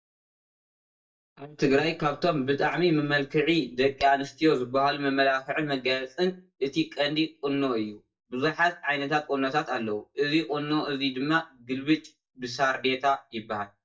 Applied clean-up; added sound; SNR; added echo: neural mask model DeepFilterNet 3.